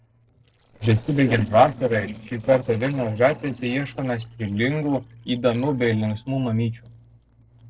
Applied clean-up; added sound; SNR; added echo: neural separator model SepFormer DNS4.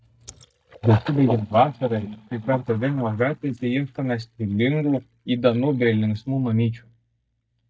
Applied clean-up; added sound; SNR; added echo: neural mask model DeepFilterNet 3.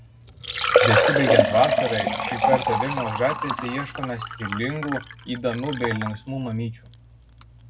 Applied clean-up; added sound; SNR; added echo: none; Liquid; -2 dB; reverberation time 0.3 s.